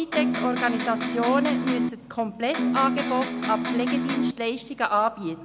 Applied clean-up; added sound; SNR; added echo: none; Electric guitar; -1 dB; none.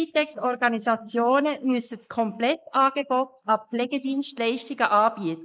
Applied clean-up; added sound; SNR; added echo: neural mask model Resemble Enhance denoiser.